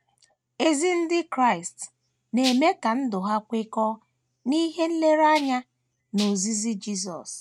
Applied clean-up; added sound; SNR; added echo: neural mask model RNNoise.